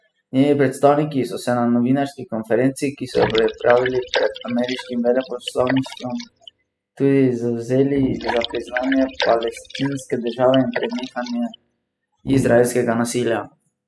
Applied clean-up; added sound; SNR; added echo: classical method spectral subtraction.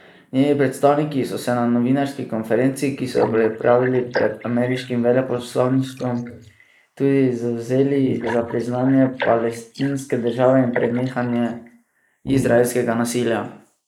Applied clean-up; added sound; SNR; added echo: neural mask model Resemble Enhance denoiser.